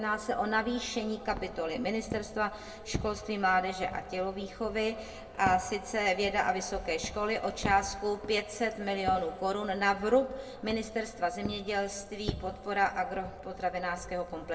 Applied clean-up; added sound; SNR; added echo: none; Walk, footsteps; 13 dB; reverberation time 1.3 s.